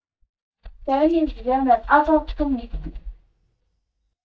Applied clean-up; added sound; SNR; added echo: neural mask model DeepFilterNet 3.